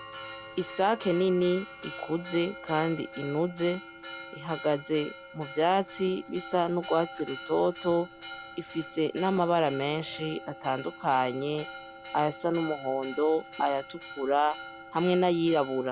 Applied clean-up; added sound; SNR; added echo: none; Church bell; 14 dB; none.